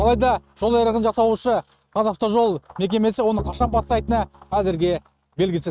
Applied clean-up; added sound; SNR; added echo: neural mask model RNNoise.